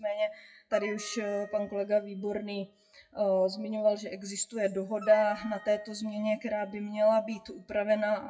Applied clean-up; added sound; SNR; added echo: classical method WPE with log-MMSE.